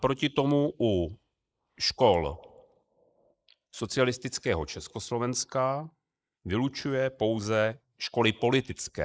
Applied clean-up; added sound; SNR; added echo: neural mask model Resemble Enhance denoiser.